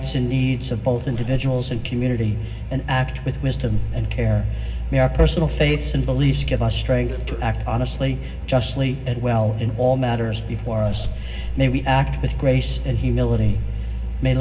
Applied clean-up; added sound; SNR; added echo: none; Zipper (clothing); 15 dB; reverberation time 0.4 s.